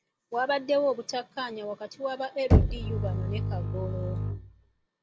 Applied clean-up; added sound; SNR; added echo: none; Bowed string instrument + Knock; -2 dB; none.